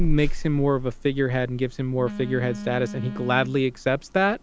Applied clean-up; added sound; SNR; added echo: none; Telephone; 5 dB; none.